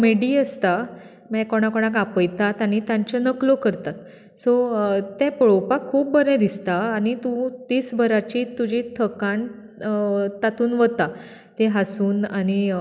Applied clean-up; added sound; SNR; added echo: none; none; none; none.